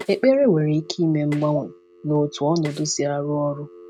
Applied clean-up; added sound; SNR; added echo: neural mask model RNNoise.